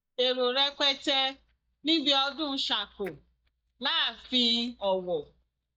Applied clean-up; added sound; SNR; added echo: neural mask model DeepFilterNet 3.